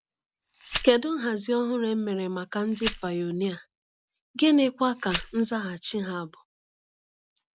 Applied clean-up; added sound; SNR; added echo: none; Glass; 13 dB; none.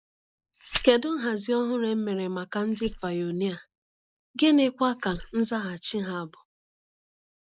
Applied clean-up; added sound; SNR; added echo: neural mask model Resemble Enhance denoiser.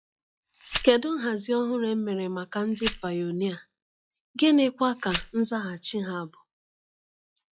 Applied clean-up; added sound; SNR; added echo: classical method log-MMSE.